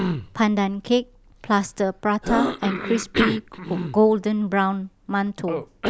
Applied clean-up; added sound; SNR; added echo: none; Cough; 6 dB; none.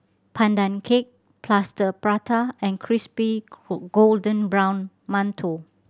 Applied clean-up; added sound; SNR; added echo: none; none; none; none.